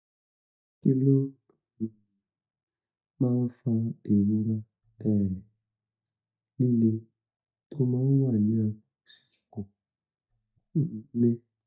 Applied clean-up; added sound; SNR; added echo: neural mask model DeepFilterNet 3.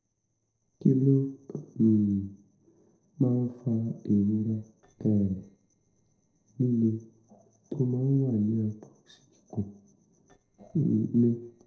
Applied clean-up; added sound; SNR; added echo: neural separator model SepFormer DNS4.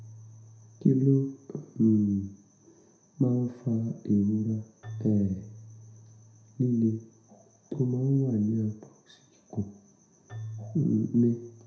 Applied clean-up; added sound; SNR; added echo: none; Keyboard (musical); 19 dB; reverberation time 0.5 s.